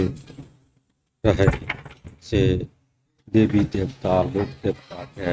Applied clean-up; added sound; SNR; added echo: neural mask model RNNoise.